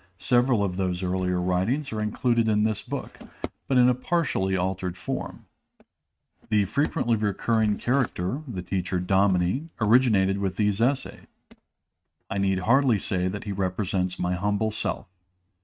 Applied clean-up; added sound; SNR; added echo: neural mask model RNNoise.